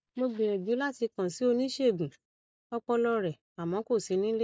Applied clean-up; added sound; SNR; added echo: neural mask model DeepFilterNet 3.